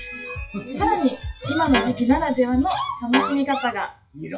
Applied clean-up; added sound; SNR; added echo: classical method WPE with log-MMSE.